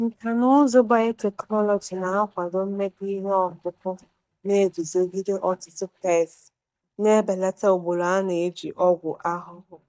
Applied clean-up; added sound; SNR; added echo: neural mask model DeepFilterNet 3.